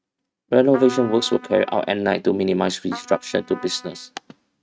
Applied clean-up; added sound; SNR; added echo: neural mask model RNNoise.